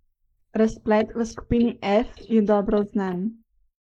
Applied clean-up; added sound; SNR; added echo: neural mask model Resemble Enhance denoiser.